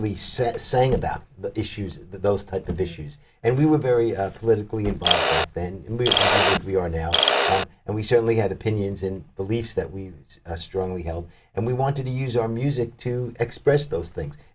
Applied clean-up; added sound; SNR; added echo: none; Mechanisms; -4 dB; none.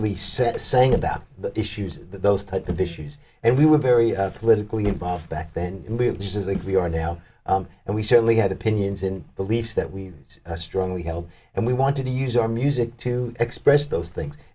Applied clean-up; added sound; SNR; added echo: none; none; none; none.